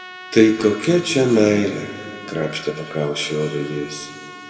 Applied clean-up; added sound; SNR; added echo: none; Trumpet; 18 dB; reverberation time 2.1 s.